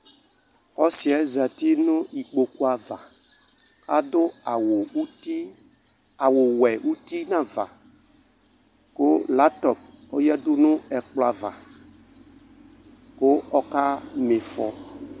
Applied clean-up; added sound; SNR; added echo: none; none; none; none.